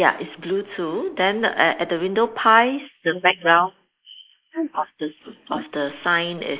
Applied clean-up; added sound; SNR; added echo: neural mask model Resemble Enhance denoiser.